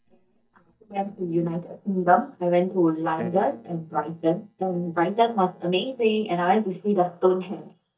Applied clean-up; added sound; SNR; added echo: neural mask model DeepFilterNet 3.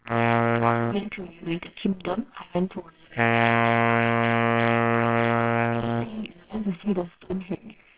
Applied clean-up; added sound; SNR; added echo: neural separator model SepFormer WHAMR!.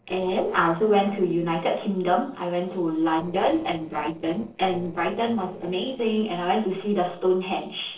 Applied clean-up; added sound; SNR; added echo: neural separator model SepFormer DNS4.